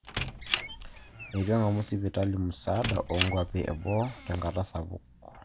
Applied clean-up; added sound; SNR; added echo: none; Squeak; 4 dB; none.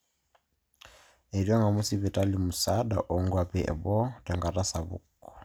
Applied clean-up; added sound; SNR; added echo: none; none; none; none.